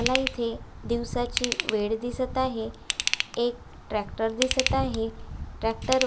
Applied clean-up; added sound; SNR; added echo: none; Ratchet, pawl / Tools; 5 dB; none.